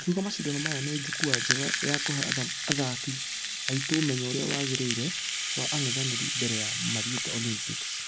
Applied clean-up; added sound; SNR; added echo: none; Rattle (instrument); -1 dB; none.